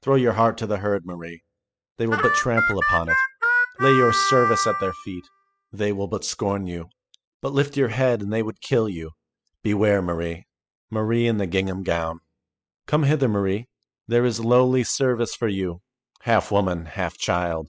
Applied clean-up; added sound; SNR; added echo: classical method spectral subtraction.